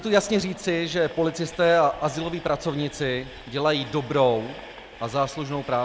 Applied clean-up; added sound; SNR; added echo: none; Train; 19 dB; none.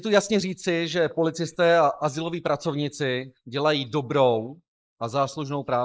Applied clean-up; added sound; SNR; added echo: neural mask model Resemble Enhance denoiser.